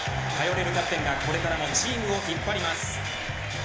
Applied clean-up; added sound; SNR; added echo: none; Car; 18 dB; reverberation time 0.8 s.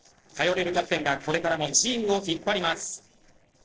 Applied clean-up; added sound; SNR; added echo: neural separator model SepFormer DNS4.